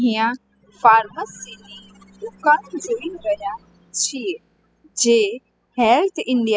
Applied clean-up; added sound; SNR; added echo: classical method spectral subtraction.